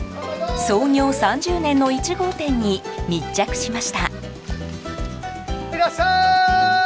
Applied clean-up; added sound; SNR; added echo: none; none; none; none.